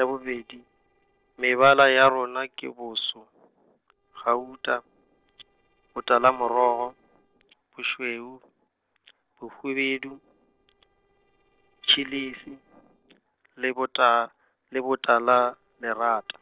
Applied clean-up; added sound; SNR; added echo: neural separator model SepFormer DNS4.